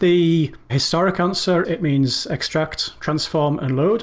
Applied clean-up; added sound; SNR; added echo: none; none; none; none.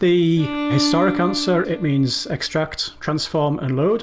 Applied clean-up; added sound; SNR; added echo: none; Bowed string instrument; 8 dB; none.